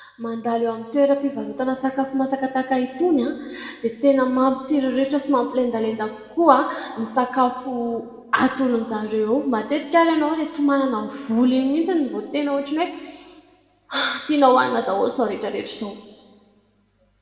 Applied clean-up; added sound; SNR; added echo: none; none; none; reverberation time 1.5 s.